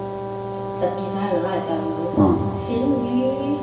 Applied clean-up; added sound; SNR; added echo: none; Brass instrument; 6 dB; reverberation time 2.7 s.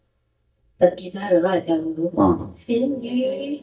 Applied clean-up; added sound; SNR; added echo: neural mask model DeepFilterNet 3.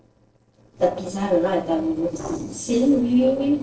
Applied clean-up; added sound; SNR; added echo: neural separator model SepFormer DNS4.